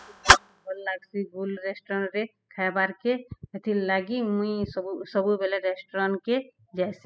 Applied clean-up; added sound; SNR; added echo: classical method spectral subtraction.